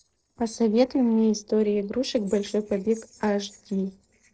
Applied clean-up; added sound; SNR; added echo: neural separator model SepFormer DNS4.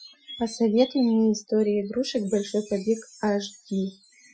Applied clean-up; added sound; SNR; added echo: classical method Wiener filter.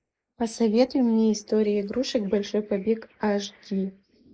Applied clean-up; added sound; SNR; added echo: neural mask model Resemble Enhance denoiser.